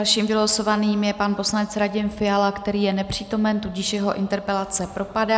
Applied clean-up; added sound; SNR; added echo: none; none; none; none.